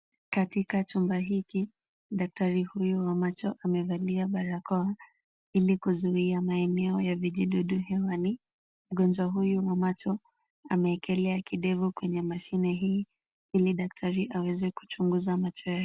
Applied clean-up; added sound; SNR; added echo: none; none; none; none.